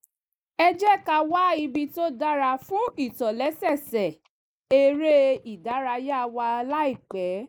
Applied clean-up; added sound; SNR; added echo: neural mask model Resemble Enhance denoiser.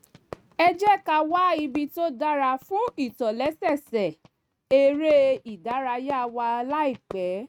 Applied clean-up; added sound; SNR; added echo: neural mask model RNNoise.